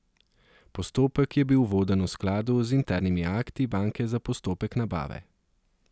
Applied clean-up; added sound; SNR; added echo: none; none; none; none.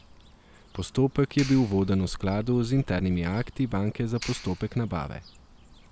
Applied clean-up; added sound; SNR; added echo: none; Cricket / Bird + Clapping; 16 dB; none.